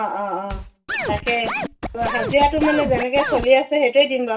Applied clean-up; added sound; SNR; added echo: none; Scratching (performance technique); 7 dB; reverberation time 0.2 s.